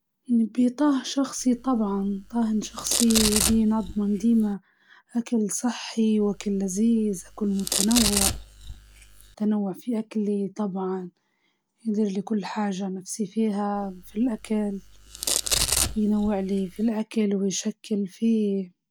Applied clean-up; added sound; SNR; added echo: none; Domestic sounds, home sounds; 5 dB; none.